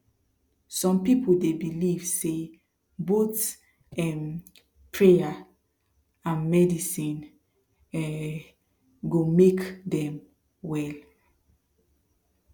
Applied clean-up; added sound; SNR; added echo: none; none; none; none.